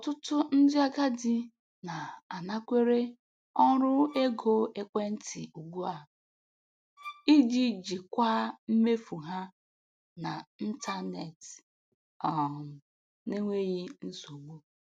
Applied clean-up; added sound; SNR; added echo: none; Bowed string instrument; 17 dB; none.